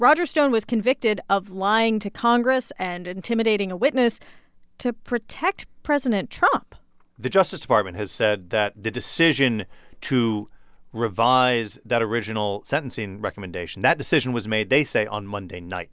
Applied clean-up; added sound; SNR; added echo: none; none; none; none.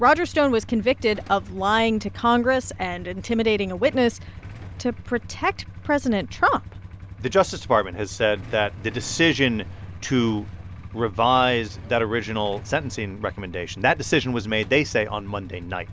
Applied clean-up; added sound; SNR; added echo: none; Idling / Engine starting / Motorcycle / Accelerating, revving, vroom; 15 dB; none.